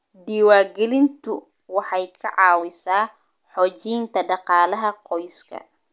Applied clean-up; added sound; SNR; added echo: none; none; none; none.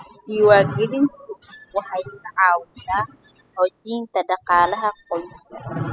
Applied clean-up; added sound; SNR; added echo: classical method spectral subtraction.